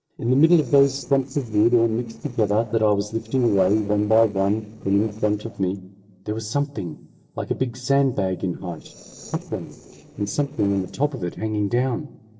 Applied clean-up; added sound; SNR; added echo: neural separator model SepFormer DNS4.